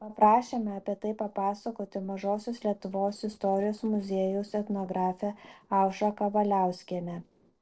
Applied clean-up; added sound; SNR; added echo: neural separator model SepFormer DNS4.